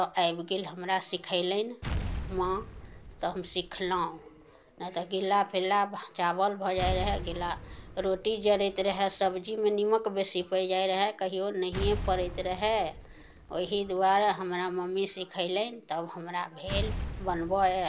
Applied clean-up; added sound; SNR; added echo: none; Explosion; 11 dB; none.